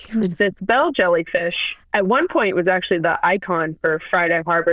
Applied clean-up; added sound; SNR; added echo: neural diffusion model UNIVERSE++.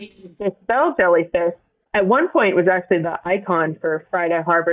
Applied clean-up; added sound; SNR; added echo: neural mask model DeepFilterNet 3.